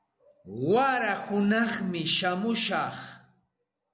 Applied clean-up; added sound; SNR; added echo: none; none; none; none.